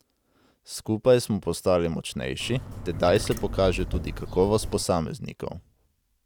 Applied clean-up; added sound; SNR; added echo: none; Trickle, dribble / Chirp, tweet; 7 dB; none.